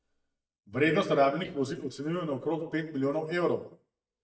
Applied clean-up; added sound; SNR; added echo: neural mask model DeepFilterNet 3.